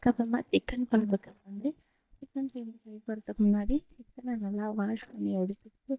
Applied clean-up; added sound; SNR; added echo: neural mask model DeepFilterNet 3.